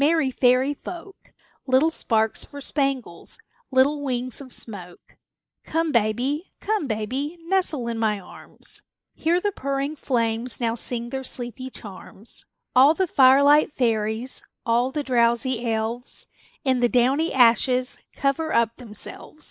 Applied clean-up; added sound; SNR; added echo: neural mask model Resemble Enhance denoiser.